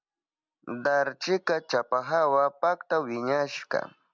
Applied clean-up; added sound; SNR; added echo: none; none; none; none.